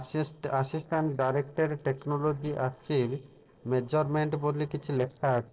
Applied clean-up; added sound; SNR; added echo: neural separator model SepFormer DNS4.